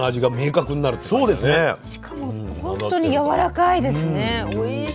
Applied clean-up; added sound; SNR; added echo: none; none; none; none.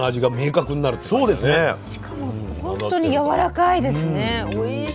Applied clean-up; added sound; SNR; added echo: none; Engine; 19 dB; none.